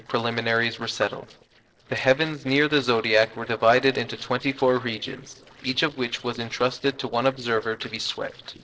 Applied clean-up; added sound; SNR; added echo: neural separator model SepFormer DNS4.